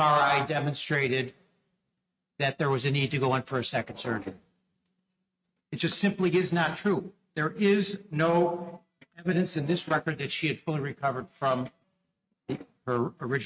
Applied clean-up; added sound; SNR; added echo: neural mask model RNNoise.